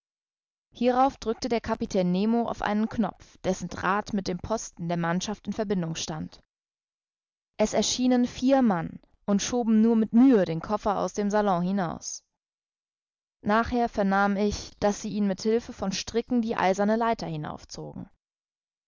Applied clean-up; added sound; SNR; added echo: none; none; none; none.